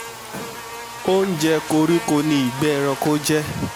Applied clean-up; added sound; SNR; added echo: none; Buzz; 11 dB; none.